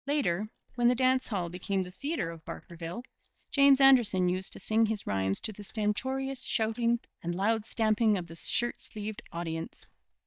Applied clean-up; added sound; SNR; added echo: neural mask model DeepFilterNet 3.